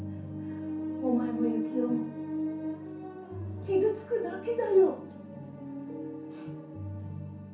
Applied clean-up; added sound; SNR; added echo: none; none; none; reverberation time 0.6 s.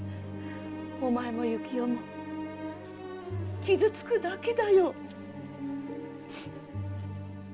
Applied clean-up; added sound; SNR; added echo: none; none; none; none.